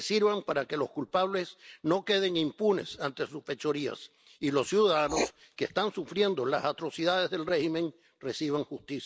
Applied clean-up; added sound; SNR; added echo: none; Writing; 16 dB; none.